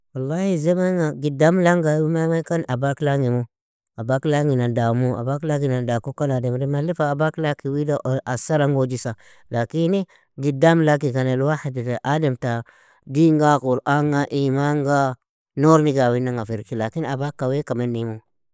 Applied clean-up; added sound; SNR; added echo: neural mask model Resemble Enhance denoiser.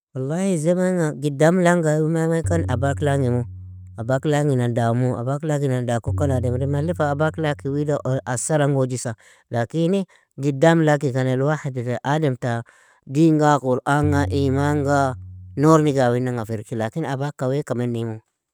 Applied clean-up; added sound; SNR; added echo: neural mask model RNNoise.